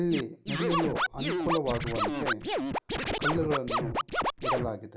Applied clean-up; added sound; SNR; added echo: none; Scratching (performance technique); -2 dB; none.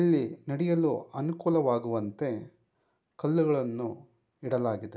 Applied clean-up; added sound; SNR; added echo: none; none; none; none.